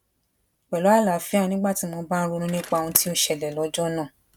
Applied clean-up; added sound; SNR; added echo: none; Bicycle; 10 dB; none.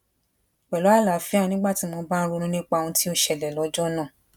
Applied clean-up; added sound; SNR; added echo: none; none; none; none.